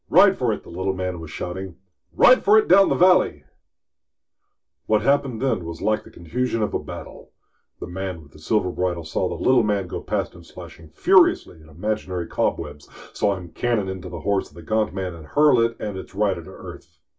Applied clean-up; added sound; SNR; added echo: none; none; none; reverberation time 0.2 s.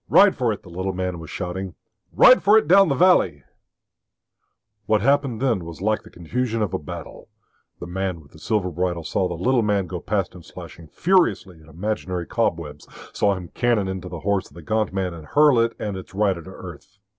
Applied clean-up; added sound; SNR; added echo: none; none; none; none.